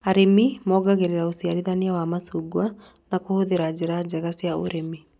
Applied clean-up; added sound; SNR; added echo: none; none; none; none.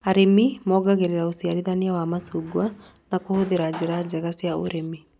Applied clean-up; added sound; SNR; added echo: none; Drawer open or close; 20 dB; none.